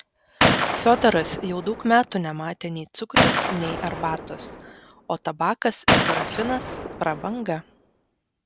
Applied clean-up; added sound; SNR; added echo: none; Gunshot, gunfire; 0 dB; none.